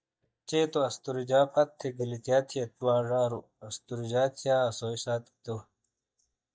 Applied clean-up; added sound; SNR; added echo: neural mask model DeepFilterNet 3.